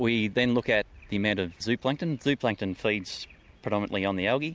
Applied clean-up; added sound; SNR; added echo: none; none; none; none.